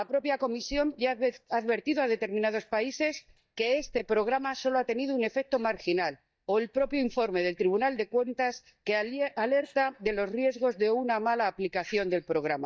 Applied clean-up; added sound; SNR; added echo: neural mask model DeepFilterNet 3.